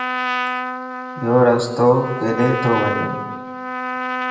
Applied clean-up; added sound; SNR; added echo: none; Trumpet; 5 dB; reverberation time 1.1 s.